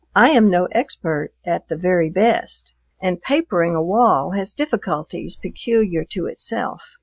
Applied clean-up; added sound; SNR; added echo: none; none; none; none.